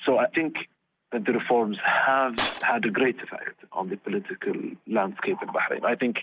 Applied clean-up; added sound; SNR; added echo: none; Shatter; 8 dB; none.